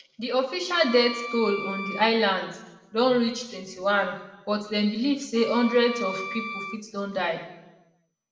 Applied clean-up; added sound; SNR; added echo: none; Wind instrument, woodwind instrument; 11 dB; reverberation time 0.9 s.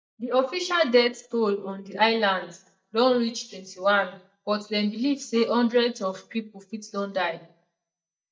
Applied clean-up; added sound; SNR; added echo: neural mask model DeepFilterNet 3.